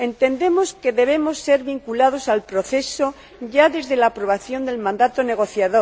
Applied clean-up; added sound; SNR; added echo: none; none; none; none.